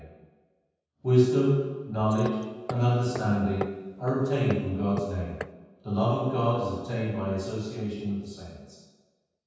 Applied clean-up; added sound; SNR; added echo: none; Hammer; 12 dB; reverberation time 1.2 s.